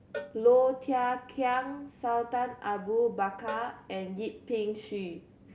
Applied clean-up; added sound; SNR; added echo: none; Cowbell; 17 dB; none.